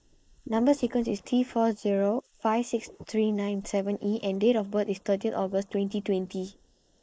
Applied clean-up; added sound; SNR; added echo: neural mask model Resemble Enhance denoiser.